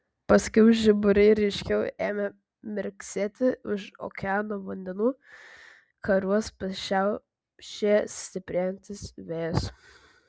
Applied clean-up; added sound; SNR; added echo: none; none; none; none.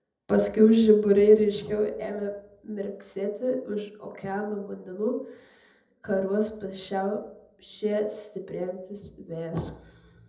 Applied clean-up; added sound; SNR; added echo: none; none; none; reverberation time 0.8 s.